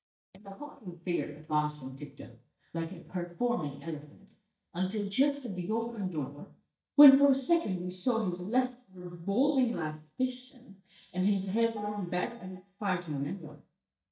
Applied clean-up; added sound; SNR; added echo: neural mask model DeepFilterNet 3.